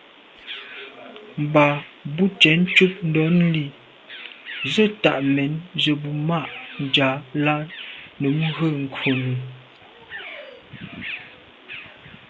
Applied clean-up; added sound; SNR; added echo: none; Bird vocalization, bird call, bird song; 14 dB; none.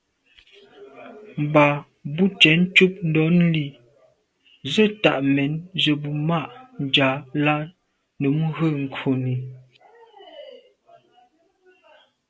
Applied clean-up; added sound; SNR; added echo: none; none; none; none.